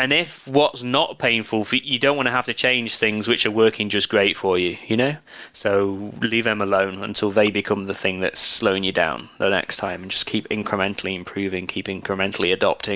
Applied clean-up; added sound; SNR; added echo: none; none; none; none.